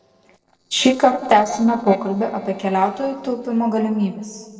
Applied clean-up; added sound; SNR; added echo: neural separator model SepFormer DNS4.